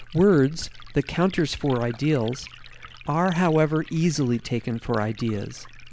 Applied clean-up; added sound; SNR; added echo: none; Liquid; 18 dB; none.